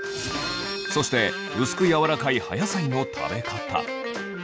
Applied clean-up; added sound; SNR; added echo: none; none; none; none.